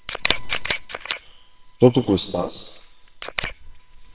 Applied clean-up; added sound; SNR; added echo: neural separator model SepFormer WHAMR!.